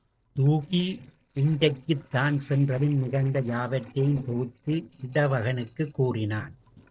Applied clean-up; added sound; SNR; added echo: neural separator model SepFormer DNS4.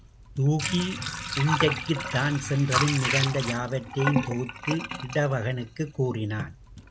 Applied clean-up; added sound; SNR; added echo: none; Sink (filling or washing) / Water; 5 dB; none.